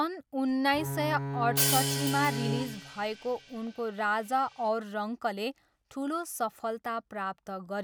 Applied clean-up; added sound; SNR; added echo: none; Bowed string instrument + Hi-hat; 2 dB; none.